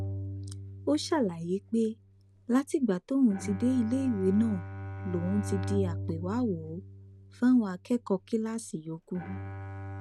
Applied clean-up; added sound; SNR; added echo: none; Bowed string instrument; 9 dB; none.